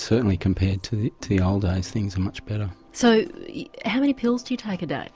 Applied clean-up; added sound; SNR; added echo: none; none; none; none.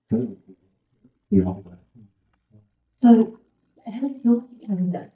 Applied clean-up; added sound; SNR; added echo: neural mask model DeepFilterNet 3.